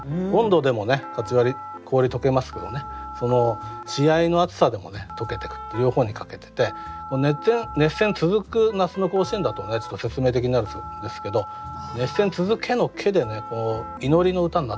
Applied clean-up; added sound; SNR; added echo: none; Telephone; 15 dB; none.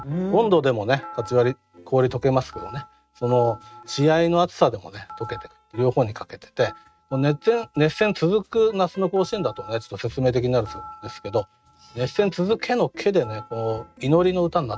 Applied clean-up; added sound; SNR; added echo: neural mask model RNNoise.